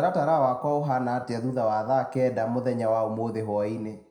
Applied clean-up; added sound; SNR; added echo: none; none; none; reverberation time 0.5 s.